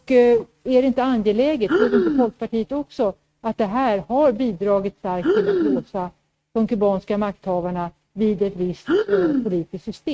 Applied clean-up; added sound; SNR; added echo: neural mask model RNNoise.